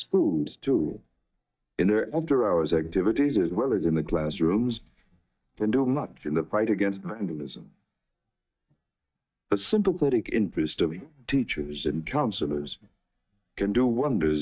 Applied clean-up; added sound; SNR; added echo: neural mask model DeepFilterNet 3.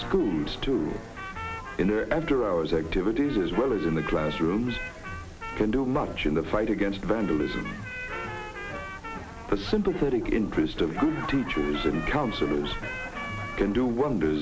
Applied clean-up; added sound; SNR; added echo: none; none; none; none.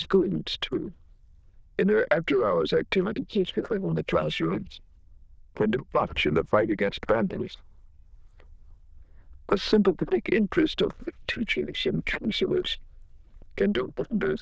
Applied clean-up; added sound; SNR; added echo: neural diffusion model UNIVERSE++.